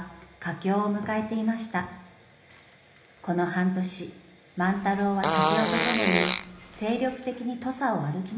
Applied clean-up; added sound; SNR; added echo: none; Fart; -1 dB; reverberation time 1.0 s.